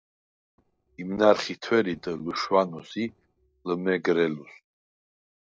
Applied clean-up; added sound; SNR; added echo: neural separator model SepFormer DNS4.